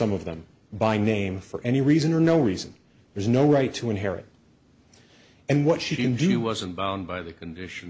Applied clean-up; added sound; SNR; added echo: none; none; none; none.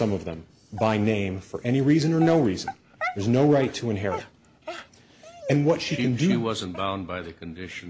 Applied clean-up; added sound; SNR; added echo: none; Dog; 15 dB; none.